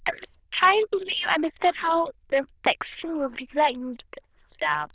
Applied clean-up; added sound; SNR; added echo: neural diffusion model UNIVERSE++.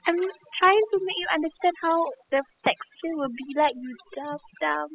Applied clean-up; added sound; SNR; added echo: classical method spectral subtraction.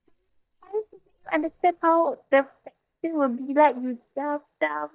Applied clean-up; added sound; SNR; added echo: neural mask model DeepFilterNet 3.